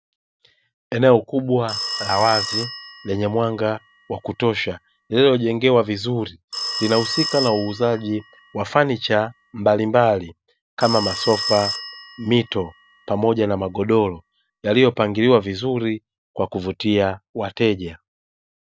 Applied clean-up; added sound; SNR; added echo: none; Telephone; 10 dB; none.